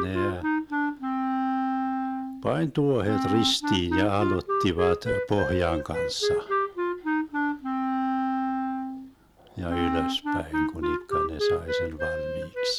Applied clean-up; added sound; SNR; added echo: none; Wind instrument, woodwind instrument; -2 dB; none.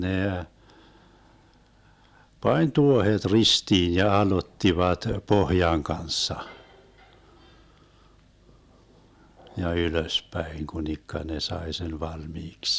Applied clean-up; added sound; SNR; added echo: none; none; none; none.